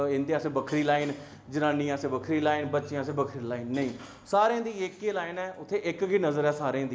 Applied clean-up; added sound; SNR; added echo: none; none; none; none.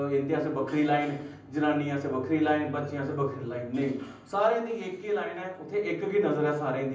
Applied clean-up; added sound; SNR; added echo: none; none; none; reverberation time 0.6 s.